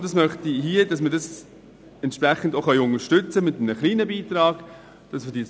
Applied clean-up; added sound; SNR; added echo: none; none; none; none.